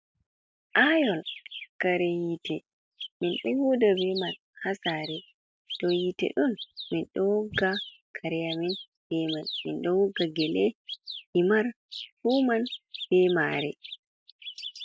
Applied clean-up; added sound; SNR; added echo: none; Bird vocalization, bird call, bird song; 14 dB; none.